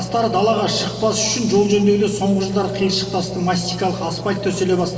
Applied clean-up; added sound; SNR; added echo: none; Engine; 13 dB; reverberation time 2.0 s.